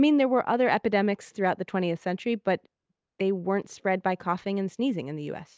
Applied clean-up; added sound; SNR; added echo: none; none; none; none.